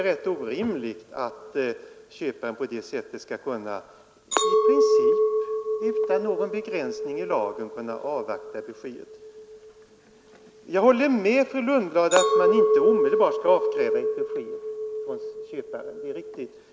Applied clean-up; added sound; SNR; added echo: none; Chink, clink; -1 dB; none.